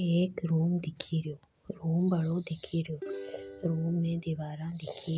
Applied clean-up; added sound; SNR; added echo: none; Plucked string instrument; 13 dB; none.